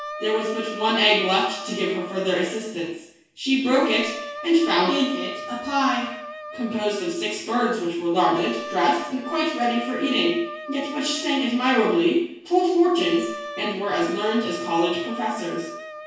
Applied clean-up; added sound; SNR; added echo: none; Wind instrument, woodwind instrument; 12 dB; reverberation time 0.6 s.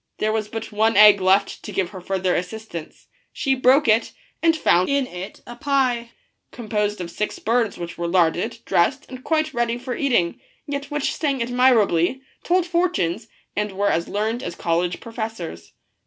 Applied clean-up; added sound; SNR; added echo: none; none; none; none.